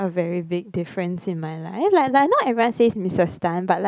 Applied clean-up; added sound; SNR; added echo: none; none; none; none.